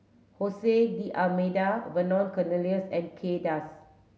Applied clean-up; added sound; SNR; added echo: none; none; none; none.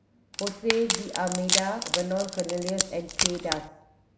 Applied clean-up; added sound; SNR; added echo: none; Wood; 0 dB; none.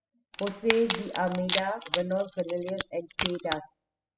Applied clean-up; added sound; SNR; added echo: classical method spectral subtraction.